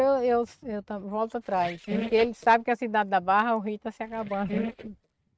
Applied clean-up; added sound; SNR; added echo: neural mask model RNNoise.